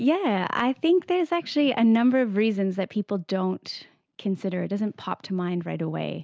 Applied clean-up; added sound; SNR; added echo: none; none; none; none.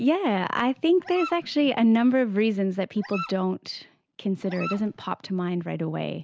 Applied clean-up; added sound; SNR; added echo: none; Dog; 15 dB; none.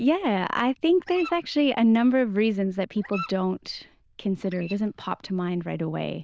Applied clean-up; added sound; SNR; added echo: neural diffusion model UNIVERSE++.